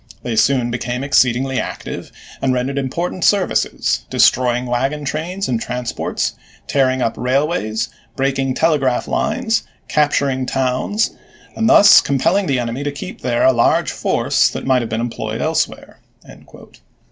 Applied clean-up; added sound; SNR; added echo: none; none; none; none.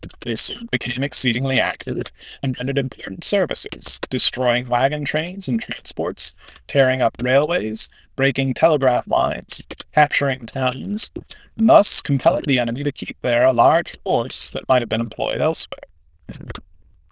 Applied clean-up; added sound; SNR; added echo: neural diffusion model UNIVERSE++.